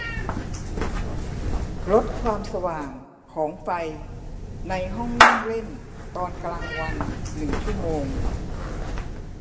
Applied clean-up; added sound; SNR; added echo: none; Meow / Clapping; -4 dB; reverberation time 1.2 s.